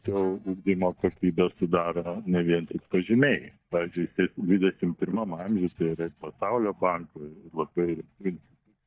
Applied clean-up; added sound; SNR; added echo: neural mask model DeepFilterNet 3.